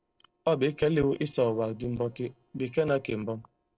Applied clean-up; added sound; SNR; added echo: neural separator model SepFormer DNS4.